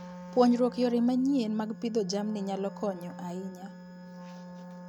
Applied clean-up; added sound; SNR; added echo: none; Wind instrument, woodwind instrument; 14 dB; none.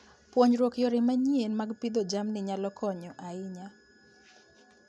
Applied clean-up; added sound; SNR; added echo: none; none; none; none.